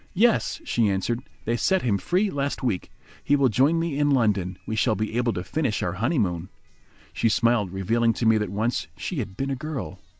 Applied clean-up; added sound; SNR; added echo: none; none; none; none.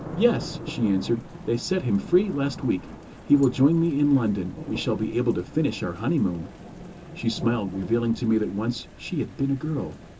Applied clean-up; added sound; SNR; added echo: none; Thunder / Rain; 14 dB; reverberation time 0.2 s.